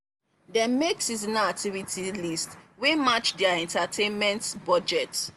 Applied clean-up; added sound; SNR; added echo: none; none; none; none.